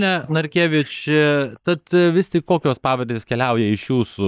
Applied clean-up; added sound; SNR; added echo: neural mask model DeepFilterNet 3.